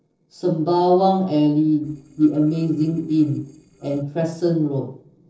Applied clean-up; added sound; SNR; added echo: neural separator model SepFormer DNS4.